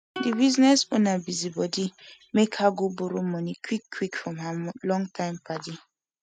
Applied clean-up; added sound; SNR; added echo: neural mask model RNNoise.